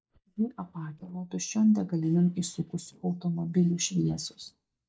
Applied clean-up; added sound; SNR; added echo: neural mask model DeepFilterNet 3.